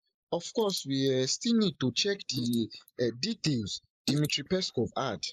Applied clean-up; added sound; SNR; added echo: neural mask model Resemble Enhance denoiser.